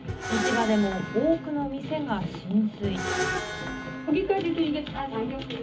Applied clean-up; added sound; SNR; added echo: none; Screech; 7 dB; reverberation time 0.4 s.